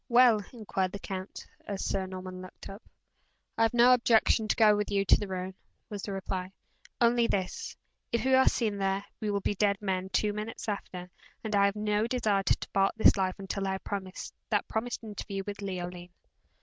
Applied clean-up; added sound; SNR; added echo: none; none; none; none.